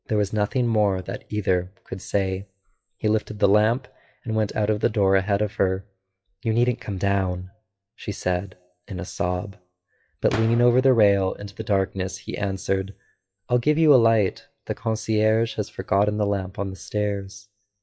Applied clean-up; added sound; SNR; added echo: classical method WPE with log-MMSE.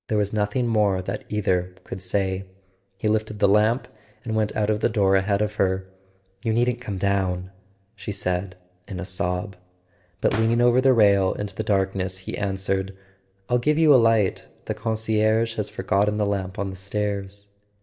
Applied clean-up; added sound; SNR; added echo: neural mask model DeepFilterNet 3.